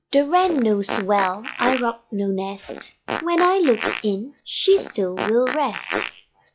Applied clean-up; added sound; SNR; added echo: classical method log-MMSE.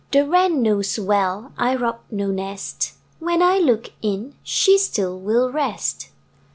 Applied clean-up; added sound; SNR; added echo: none; none; none; none.